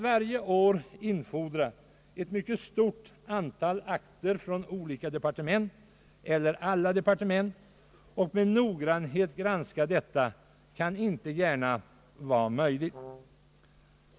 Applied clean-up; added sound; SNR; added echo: none; Brass instrument; 17 dB; none.